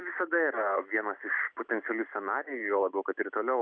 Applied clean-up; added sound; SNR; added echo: none; none; none; none.